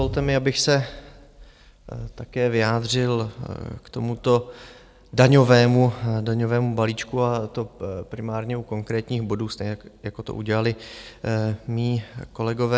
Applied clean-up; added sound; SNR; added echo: none; none; none; none.